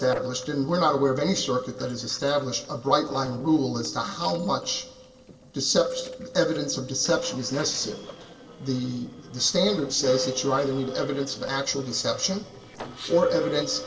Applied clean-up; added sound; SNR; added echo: neural separator model SepFormer DNS4.